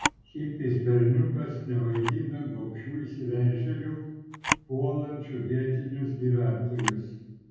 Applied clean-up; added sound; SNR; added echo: none; Camera; 10 dB; reverberation time 1.3 s.